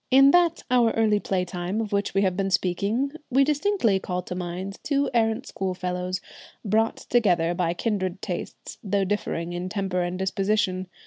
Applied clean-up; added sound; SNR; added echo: none; none; none; none.